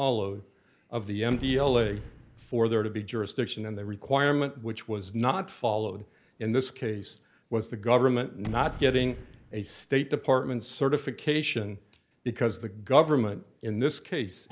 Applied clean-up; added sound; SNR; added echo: none; Gunshot, gunfire / Boom; 15 dB; none.